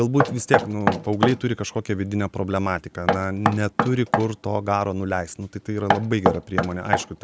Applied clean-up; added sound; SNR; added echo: none; Knock; 2 dB; none.